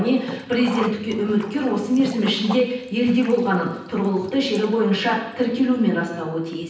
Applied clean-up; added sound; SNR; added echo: none; Sink (filling or washing); 17 dB; reverberation time 0.9 s.